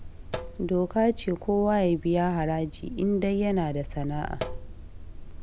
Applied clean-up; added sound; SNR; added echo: none; Sink (filling or washing); 10 dB; none.